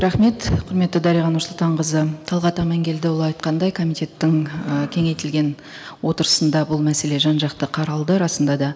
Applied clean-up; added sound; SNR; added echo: none; none; none; none.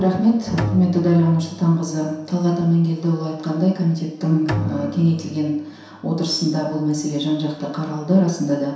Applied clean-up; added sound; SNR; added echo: none; Bowed string instrument; 13 dB; reverberation time 0.7 s.